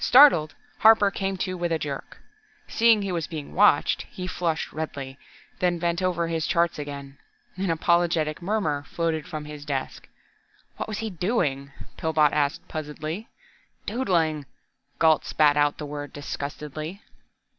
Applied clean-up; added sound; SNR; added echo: none; none; none; none.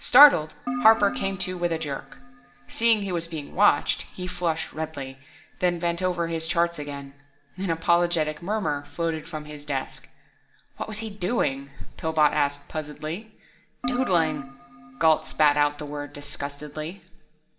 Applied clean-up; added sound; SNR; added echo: none; Keyboard (musical); 10 dB; reverberation time 0.5 s.